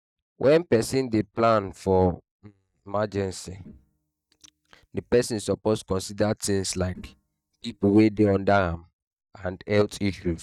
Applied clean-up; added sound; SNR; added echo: neural mask model DeepFilterNet 3.